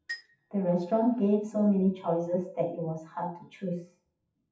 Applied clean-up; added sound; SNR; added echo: classical method WPE with log-MMSE.